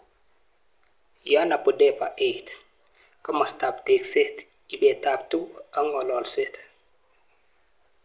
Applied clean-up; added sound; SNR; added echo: none; none; none; none.